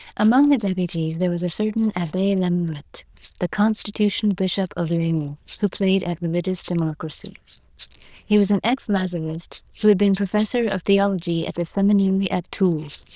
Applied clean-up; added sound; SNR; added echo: neural diffusion model UNIVERSE++.